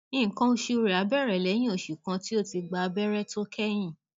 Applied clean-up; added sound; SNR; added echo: neural mask model DeepFilterNet 3.